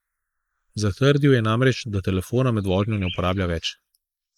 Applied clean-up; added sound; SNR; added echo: neural mask model Resemble Enhance denoiser.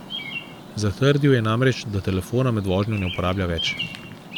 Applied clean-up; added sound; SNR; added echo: none; Bird vocalization, bird call, bird song; 12 dB; none.